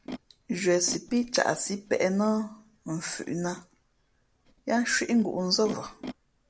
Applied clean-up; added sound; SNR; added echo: none; Animal; 18 dB; none.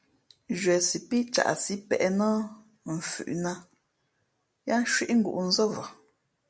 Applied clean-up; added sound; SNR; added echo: none; none; none; none.